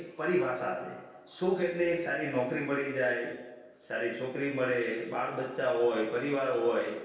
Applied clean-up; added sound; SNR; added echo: none; none; none; reverberation time 0.6 s.